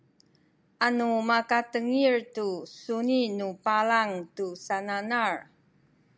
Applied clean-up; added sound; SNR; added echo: none; none; none; none.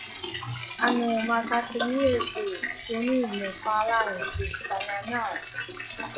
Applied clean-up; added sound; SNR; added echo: classical method log-MMSE.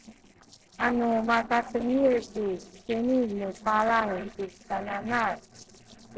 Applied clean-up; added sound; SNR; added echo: neural separator model SepFormer DNS4.